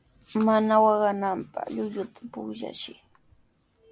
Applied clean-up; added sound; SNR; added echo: none; none; none; none.